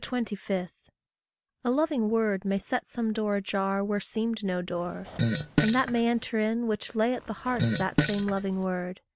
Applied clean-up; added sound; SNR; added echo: none; Fart; 1 dB; none.